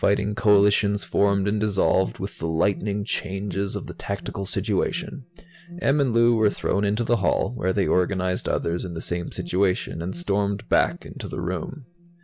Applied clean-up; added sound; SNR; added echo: none; Alarm; 19 dB; none.